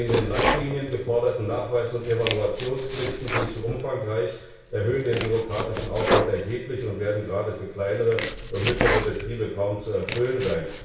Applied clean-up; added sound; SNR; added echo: none; Domestic sounds, home sounds; 4 dB; reverberation time 0.6 s.